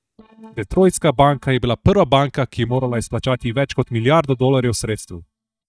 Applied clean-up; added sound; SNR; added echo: neural mask model DeepFilterNet 3.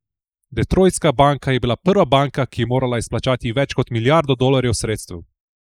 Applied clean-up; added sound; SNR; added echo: neural mask model Resemble Enhance denoiser.